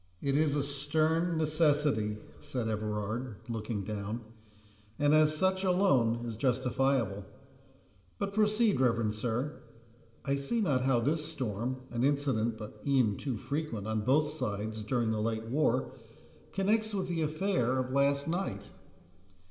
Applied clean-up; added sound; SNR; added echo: none; none; none; reverberation time 2.9 s.